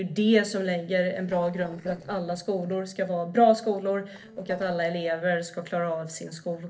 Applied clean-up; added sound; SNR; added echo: neural separator model SepFormer DNS4.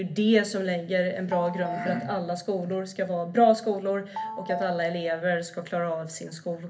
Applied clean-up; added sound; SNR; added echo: none; Telephone; 12 dB; reverberation time 0.3 s.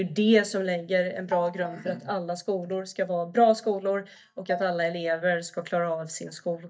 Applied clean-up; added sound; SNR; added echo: neural mask model DeepFilterNet 3.